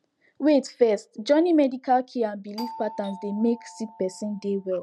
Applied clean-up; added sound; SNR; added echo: none; Doorbell; 17 dB; none.